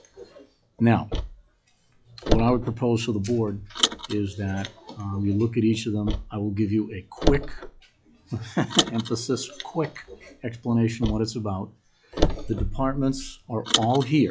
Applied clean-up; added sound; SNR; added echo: classical method log-MMSE.